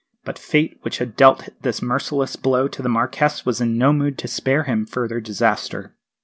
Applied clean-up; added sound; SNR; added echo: none; none; none; none.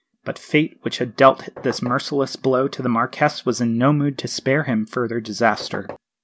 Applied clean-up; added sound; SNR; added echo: none; Knock; 14 dB; none.